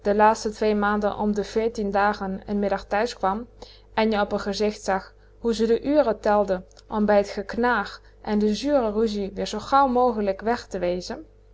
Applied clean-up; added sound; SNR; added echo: none; none; none; none.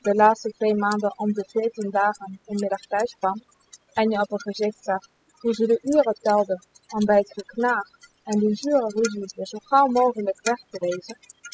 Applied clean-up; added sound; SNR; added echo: classical method spectral subtraction.